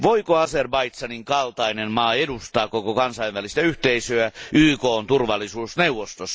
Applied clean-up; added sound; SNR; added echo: none; none; none; none.